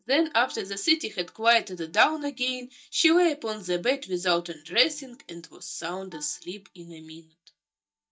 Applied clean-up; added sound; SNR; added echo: neural mask model DeepFilterNet 3.